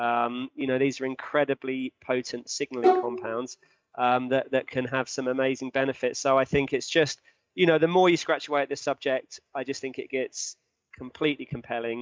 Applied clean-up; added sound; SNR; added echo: neural mask model RNNoise.